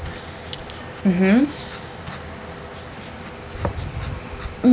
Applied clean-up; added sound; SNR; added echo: none; Writing; 20 dB; none.